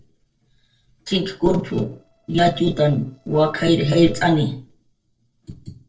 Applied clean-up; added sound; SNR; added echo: neural separator model SepFormer DNS4.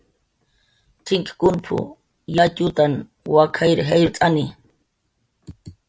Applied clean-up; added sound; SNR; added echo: none; none; none; none.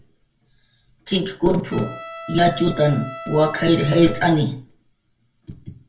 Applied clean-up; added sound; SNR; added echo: none; Trumpet; 16 dB; reverberation time 0.3 s.